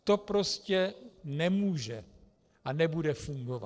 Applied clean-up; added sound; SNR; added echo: neural separator model SepFormer DNS4.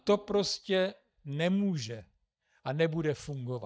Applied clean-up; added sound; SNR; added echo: neural mask model DeepFilterNet 3.